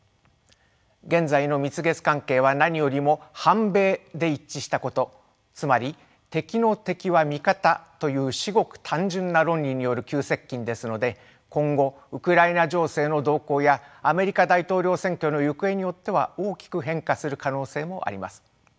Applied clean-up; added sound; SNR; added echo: none; none; none; none.